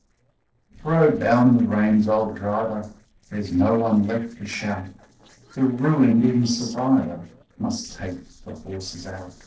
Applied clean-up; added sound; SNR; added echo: neural separator model SepFormer DNS4.